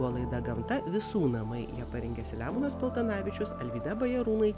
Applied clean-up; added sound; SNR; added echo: none; none; none; none.